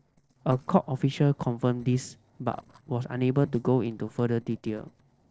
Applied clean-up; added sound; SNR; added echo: neural separator model SepFormer DNS4.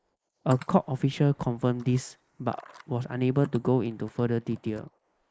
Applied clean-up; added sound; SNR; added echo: neural mask model Resemble Enhance denoiser.